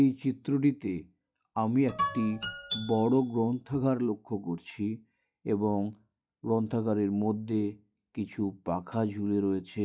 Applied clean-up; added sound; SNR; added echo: classical method log-MMSE.